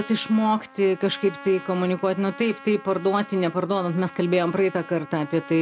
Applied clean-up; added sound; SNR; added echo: none; Trumpet; 18 dB; none.